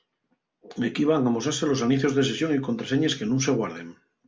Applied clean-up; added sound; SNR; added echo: none; none; none; none.